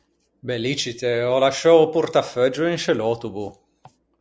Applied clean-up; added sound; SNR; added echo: none; none; none; none.